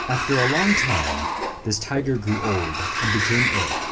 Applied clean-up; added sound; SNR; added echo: none; Sliding door; 0 dB; none.